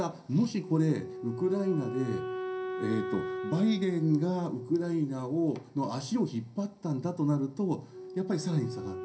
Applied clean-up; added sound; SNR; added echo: none; Wind instrument, woodwind instrument; 9 dB; reverberation time 0.3 s.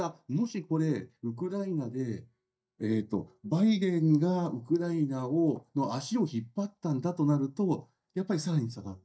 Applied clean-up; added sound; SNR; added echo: neural mask model DeepFilterNet 3.